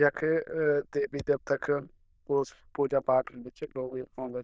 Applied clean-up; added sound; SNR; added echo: neural diffusion model UNIVERSE++.